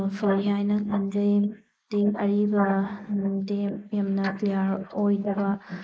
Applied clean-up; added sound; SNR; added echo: neural mask model Resemble Enhance denoiser.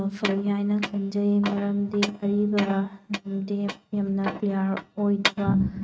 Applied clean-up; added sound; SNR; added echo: neural mask model RNNoise.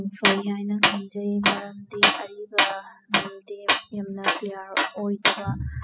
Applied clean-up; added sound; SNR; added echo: classical method spectral subtraction.